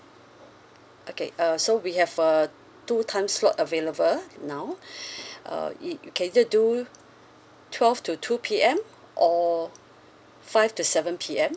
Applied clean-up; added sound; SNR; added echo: none; none; none; none.